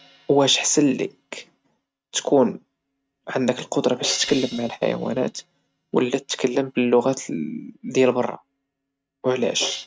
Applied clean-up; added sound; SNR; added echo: neural mask model RNNoise.